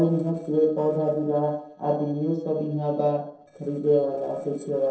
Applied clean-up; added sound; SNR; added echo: neural separator model SepFormer DNS4.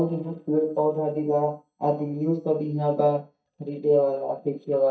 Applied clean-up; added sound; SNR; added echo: neural mask model DeepFilterNet 3.